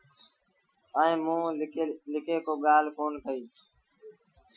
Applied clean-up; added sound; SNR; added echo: classical method Wiener filter.